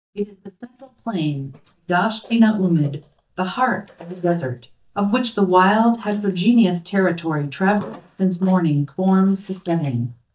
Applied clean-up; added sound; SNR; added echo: neural mask model DeepFilterNet 3.